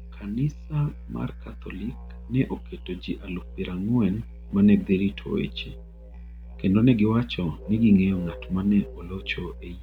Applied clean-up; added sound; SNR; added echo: none; Musical instrument; 14 dB; none.